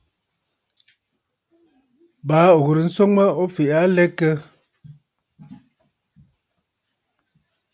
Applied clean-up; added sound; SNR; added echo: none; none; none; none.